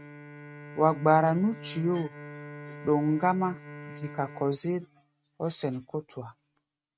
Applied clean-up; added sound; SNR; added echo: neural mask model RNNoise.